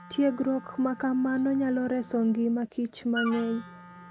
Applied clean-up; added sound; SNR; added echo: none; Wind instrument, woodwind instrument; 15 dB; none.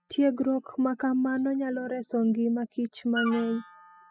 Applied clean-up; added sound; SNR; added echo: classical method spectral subtraction.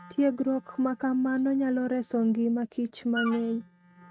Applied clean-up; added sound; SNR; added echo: neural mask model RNNoise.